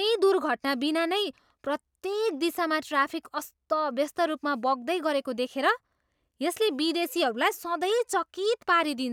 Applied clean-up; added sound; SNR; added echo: none; none; none; none.